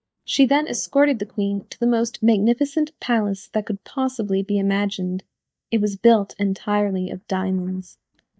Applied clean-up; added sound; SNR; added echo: neural mask model DeepFilterNet 3.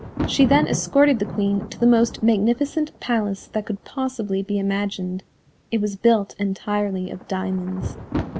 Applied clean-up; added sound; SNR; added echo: none; Thunder; 11 dB; none.